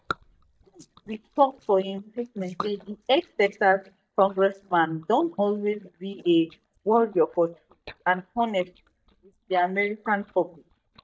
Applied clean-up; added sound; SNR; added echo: neural mask model DeepFilterNet 3.